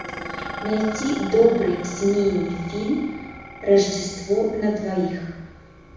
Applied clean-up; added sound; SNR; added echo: none; Dishes, pots, and pans; 13 dB; reverberation time 1.1 s.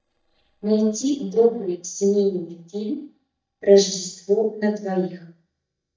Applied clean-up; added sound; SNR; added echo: neural mask model DeepFilterNet 3.